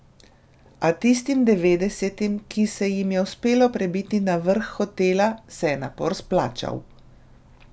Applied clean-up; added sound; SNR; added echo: none; none; none; none.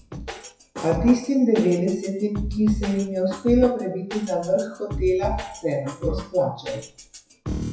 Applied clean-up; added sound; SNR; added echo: classical method WPE with log-MMSE.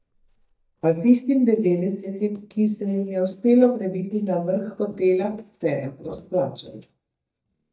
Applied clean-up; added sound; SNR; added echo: neural mask model DeepFilterNet 3.